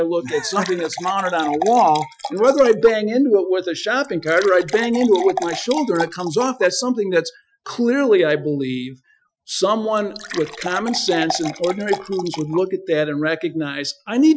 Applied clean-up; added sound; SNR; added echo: classical method Wiener filter.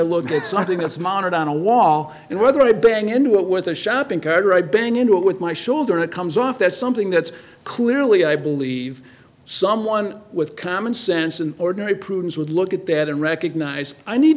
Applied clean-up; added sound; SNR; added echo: none; none; none; none.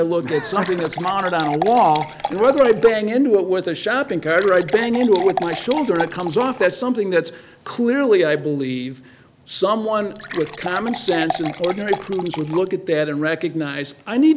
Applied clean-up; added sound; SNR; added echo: none; Fill (with liquid) / Water; 10 dB; none.